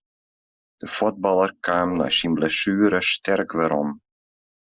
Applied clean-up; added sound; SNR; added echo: neural mask model Resemble Enhance denoiser.